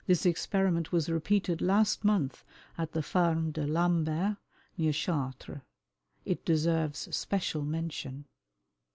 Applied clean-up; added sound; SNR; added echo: none; none; none; none.